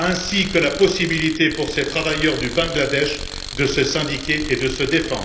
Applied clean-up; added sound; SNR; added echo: none; Tools; 11 dB; reverberation time 0.8 s.